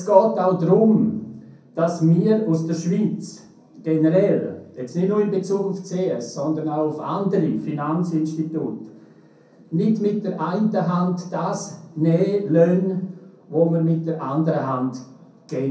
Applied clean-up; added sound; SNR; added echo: none; none; none; reverberation time 0.6 s.